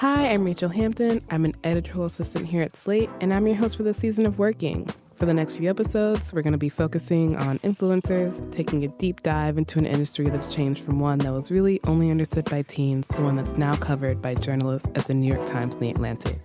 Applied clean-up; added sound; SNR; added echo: none; none; none; none.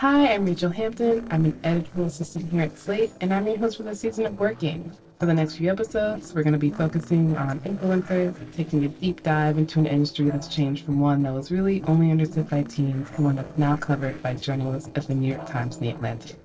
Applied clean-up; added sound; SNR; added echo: neural separator model SepFormer DNS4.